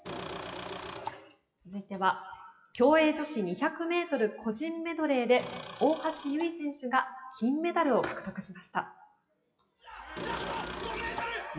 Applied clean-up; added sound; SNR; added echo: classical method WPE with log-MMSE.